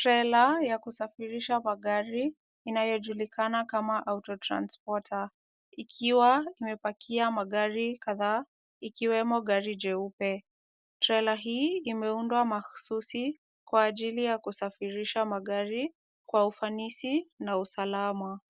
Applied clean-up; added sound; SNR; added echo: none; none; none; none.